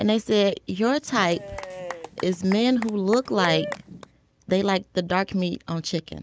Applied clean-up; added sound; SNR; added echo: none; Applause / Cheering / Clapping; 11 dB; none.